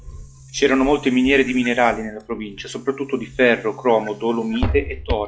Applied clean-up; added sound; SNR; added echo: classical method log-MMSE.